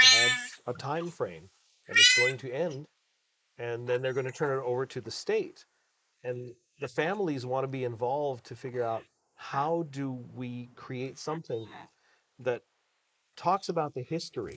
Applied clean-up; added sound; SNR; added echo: neural mask model Resemble Enhance denoiser.